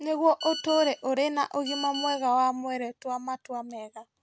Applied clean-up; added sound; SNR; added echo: none; Telephone; 10 dB; none.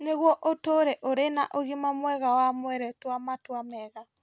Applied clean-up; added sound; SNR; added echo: none; none; none; none.